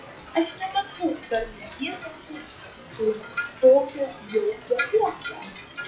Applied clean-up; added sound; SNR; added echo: classical method WPE with log-MMSE.